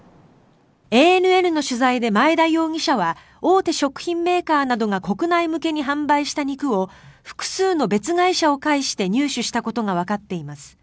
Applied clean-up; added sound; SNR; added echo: none; none; none; none.